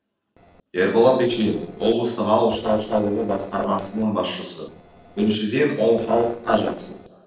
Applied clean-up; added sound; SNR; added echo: neural separator model SepFormer DNS4.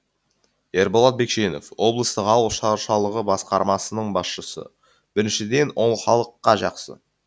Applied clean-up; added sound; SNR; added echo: none; none; none; none.